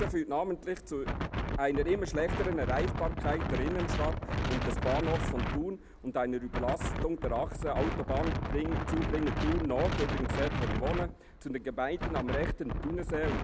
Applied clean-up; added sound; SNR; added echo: none; Wind; 0 dB; none.